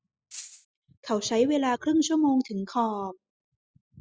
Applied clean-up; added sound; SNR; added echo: classical method spectral subtraction.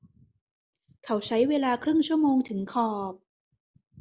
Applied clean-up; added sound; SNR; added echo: none; none; none; none.